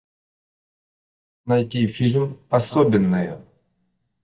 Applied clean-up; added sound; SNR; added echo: neural mask model DeepFilterNet 3.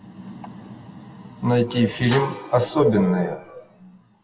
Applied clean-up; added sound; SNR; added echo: classical method WPE with log-MMSE.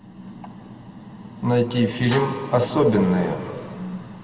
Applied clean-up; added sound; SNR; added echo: none; Snare drum; 16 dB; reverberation time 2.0 s.